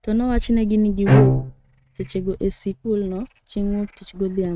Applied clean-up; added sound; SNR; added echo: neural mask model RNNoise.